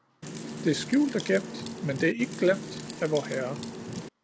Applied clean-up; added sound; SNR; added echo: none; Wind; 9 dB; none.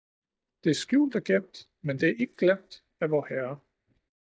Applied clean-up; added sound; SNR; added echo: neural mask model DeepFilterNet 3.